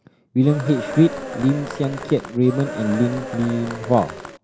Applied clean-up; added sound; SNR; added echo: none; Cheering; 10 dB; none.